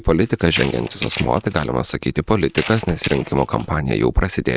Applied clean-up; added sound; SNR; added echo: neural mask model RNNoise.